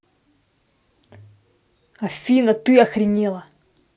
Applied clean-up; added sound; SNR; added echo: none; none; none; none.